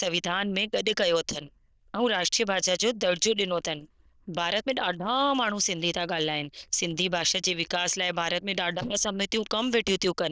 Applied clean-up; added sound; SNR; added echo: neural diffusion model UNIVERSE++.